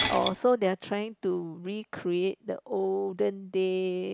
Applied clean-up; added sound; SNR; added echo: none; Shatter; 6 dB; none.